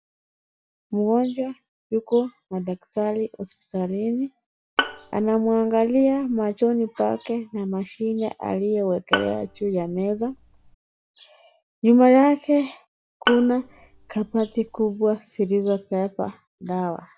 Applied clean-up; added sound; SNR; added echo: none; Bowed string instrument; 8 dB; none.